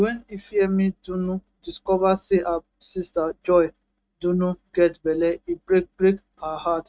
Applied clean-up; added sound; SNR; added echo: neural mask model RNNoise.